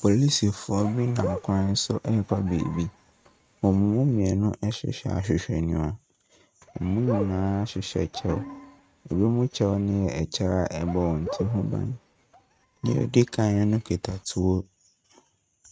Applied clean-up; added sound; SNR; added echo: neural mask model RNNoise.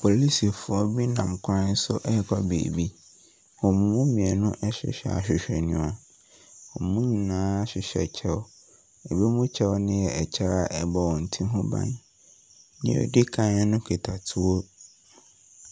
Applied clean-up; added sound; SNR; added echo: none; none; none; none.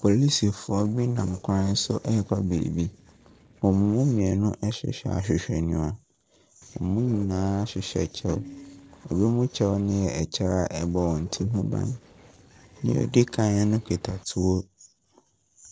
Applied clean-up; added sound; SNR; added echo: neural separator model SepFormer DNS4.